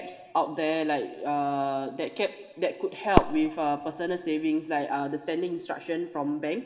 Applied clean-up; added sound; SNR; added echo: none; Fireworks; 7 dB; reverberation time 1.3 s.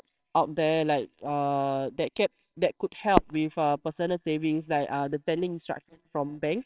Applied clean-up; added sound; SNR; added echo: neural separator model SepFormer WHAMR!.